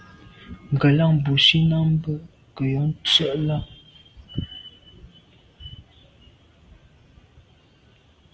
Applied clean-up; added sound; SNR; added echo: none; none; none; none.